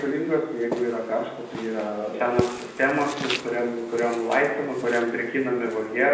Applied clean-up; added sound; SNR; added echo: none; Walk, footsteps; 12 dB; reverberation time 0.9 s.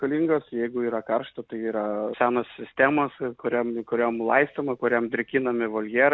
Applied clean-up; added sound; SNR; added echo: none; none; none; none.